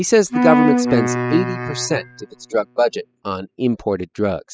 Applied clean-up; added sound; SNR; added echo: classical method spectral subtraction.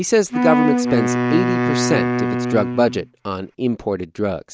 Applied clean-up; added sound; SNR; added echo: none; Wind instrument, woodwind instrument; -1 dB; none.